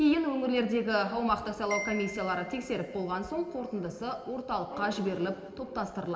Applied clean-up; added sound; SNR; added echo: none; Marimba, xylophone; 14 dB; reverberation time 1.6 s.